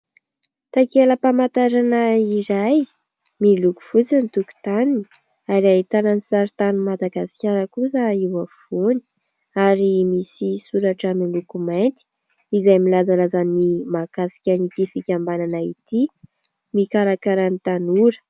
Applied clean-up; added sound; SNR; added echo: none; none; none; none.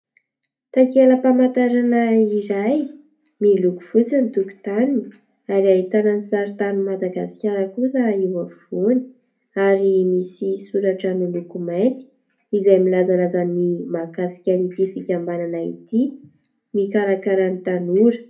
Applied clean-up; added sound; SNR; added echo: none; none; none; reverberation time 0.3 s.